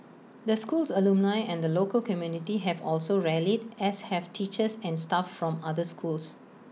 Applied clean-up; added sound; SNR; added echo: none; none; none; none.